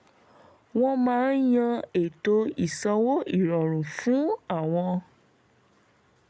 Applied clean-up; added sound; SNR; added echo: none; none; none; none.